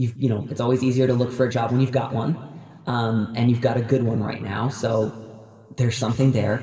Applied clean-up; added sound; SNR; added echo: none; none; none; reverberation time 1.8 s.